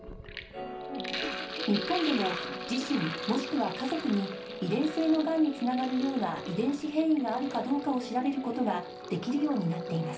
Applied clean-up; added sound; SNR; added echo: none; Sink (filling or washing); 12 dB; reverberation time 0.3 s.